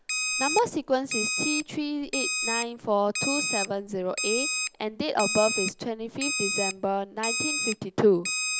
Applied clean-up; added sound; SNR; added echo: none; Alarm; 2 dB; none.